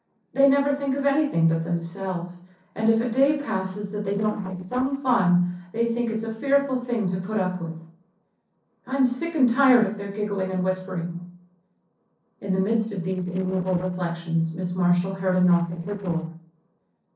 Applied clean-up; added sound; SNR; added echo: neural separator model SepFormer DNS4.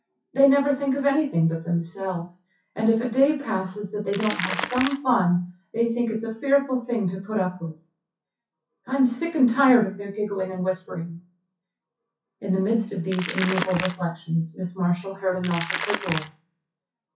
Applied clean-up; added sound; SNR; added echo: classical method WPE with log-MMSE.